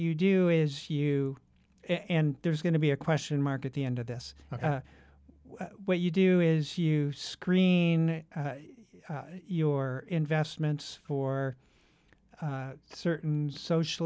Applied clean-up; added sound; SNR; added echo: none; none; none; none.